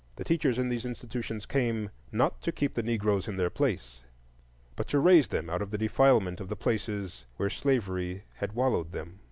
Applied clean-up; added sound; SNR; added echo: none; none; none; none.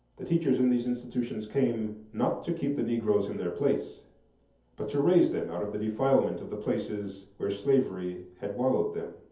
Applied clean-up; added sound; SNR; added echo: none; none; none; reverberation time 0.5 s.